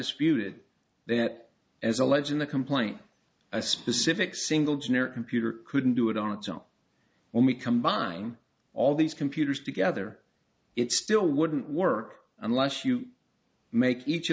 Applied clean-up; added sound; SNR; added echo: none; none; none; none.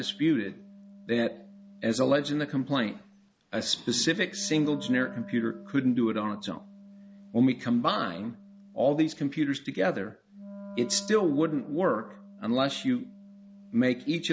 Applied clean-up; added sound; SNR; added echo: none; Wind instrument, woodwind instrument; 19 dB; none.